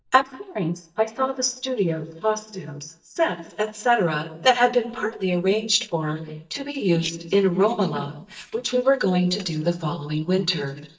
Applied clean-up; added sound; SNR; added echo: neural mask model DeepFilterNet 3.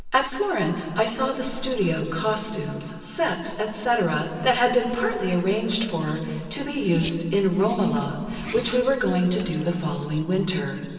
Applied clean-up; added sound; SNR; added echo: none; Car; 15 dB; reverberation time 2.6 s.